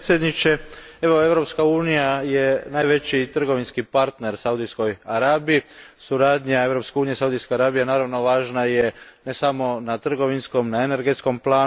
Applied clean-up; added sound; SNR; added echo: none; none; none; none.